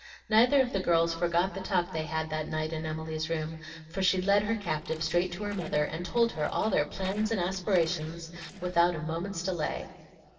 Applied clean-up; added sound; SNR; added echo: neural separator model SepFormer DNS4.